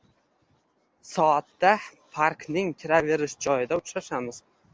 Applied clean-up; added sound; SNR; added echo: none; none; none; none.